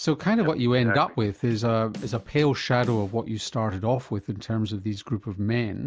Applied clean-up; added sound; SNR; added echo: none; Bass drum / Snare drum; 17 dB; none.